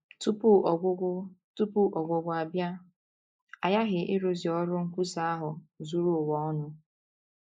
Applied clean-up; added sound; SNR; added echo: neural mask model Resemble Enhance denoiser.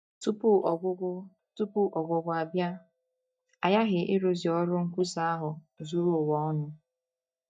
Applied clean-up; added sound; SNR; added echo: neural mask model DeepFilterNet 3.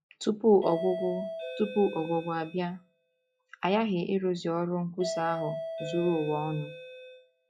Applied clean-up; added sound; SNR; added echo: classical method log-MMSE.